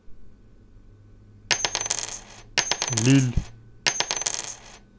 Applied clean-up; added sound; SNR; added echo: none; Coin (dropping); -1 dB; none.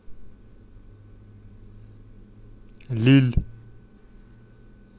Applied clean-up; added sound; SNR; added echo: none; none; none; none.